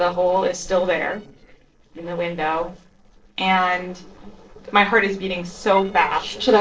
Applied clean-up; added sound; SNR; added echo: neural separator model SepFormer DNS4.